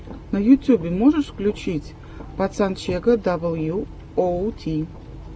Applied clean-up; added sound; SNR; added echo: none; none; none; none.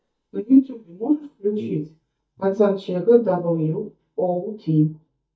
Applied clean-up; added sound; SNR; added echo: neural mask model DeepFilterNet 3.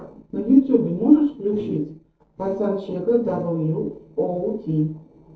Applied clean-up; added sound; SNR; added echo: neural separator model SepFormer DNS4.